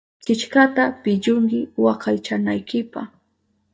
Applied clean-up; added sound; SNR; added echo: neural mask model DeepFilterNet 3.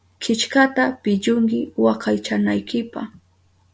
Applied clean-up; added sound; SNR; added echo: none; none; none; none.